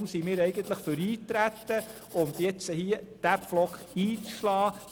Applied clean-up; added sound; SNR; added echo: none; Writing; 20 dB; none.